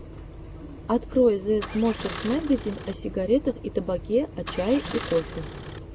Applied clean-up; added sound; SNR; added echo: none; Engine starting; 12 dB; none.